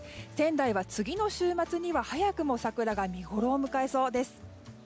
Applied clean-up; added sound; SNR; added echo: none; none; none; none.